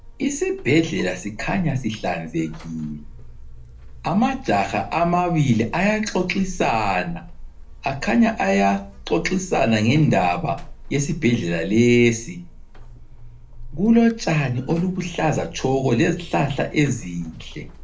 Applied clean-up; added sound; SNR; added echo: none; Buzz; 15 dB; reverberation time 0.3 s.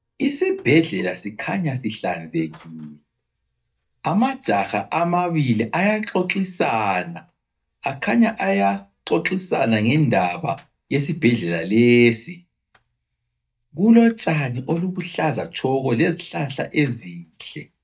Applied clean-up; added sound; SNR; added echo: neural mask model DeepFilterNet 3.